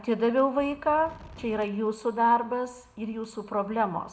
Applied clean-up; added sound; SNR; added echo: none; Wind; 20 dB; none.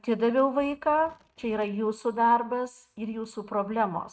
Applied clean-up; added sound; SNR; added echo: neural mask model RNNoise.